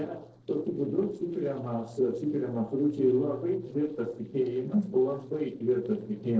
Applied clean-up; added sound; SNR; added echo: neural separator model SepFormer DNS4.